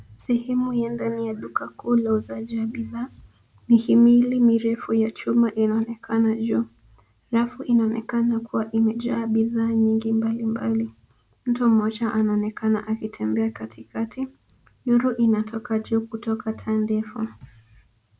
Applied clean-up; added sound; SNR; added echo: none; none; none; none.